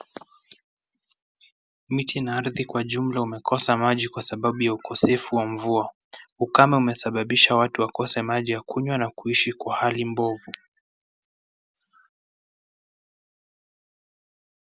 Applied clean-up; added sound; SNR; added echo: none; none; none; none.